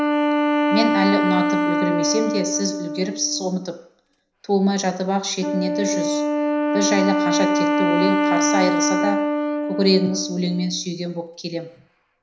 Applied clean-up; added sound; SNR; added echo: none; Wind instrument, woodwind instrument; -2 dB; reverberation time 0.5 s.